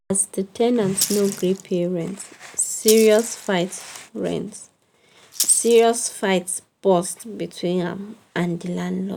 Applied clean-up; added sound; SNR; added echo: none; Rattle (instrument); 9 dB; none.